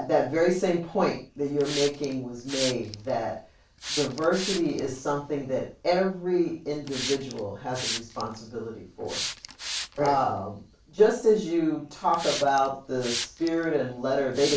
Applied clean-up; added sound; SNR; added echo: none; Hiss; 11 dB; reverberation time 0.3 s.